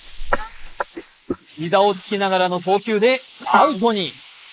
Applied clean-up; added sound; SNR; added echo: neural mask model Resemble Enhance denoiser.